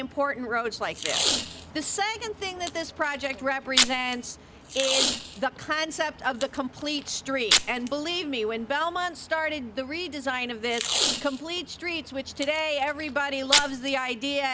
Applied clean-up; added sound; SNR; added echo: none; Packing tape, duct tape; 1 dB; none.